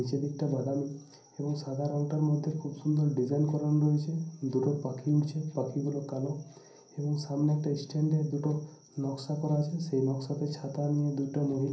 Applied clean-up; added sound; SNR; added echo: none; none; none; reverberation time 0.6 s.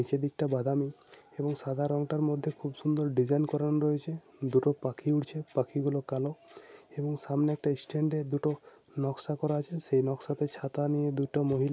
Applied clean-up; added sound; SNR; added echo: none; none; none; none.